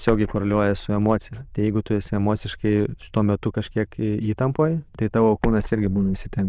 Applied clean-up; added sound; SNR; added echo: neural diffusion model UNIVERSE++.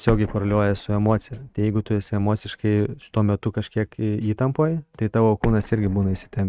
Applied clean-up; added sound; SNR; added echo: neural mask model RNNoise.